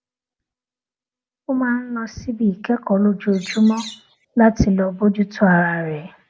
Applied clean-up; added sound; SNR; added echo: none; Bird; 17 dB; none.